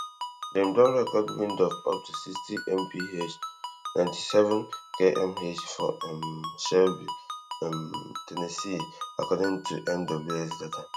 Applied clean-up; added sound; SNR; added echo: none; Ringtone; 10 dB; none.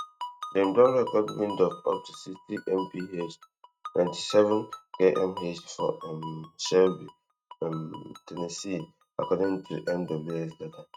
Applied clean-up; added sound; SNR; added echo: neural mask model RNNoise.